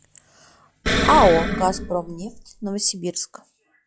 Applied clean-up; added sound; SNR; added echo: classical method log-MMSE.